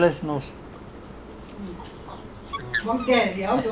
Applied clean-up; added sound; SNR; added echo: none; Bird; 11 dB; none.